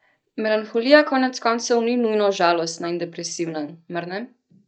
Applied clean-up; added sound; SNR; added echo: neural mask model DeepFilterNet 3.